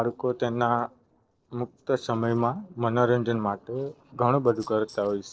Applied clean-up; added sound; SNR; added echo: neural separator model SepFormer DNS4.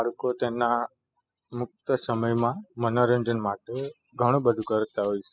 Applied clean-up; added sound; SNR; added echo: classical method spectral subtraction.